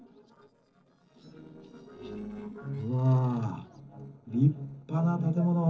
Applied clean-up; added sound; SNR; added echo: neural separator model SepFormer DNS4.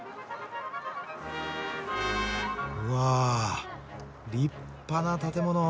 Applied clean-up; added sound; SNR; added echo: none; none; none; none.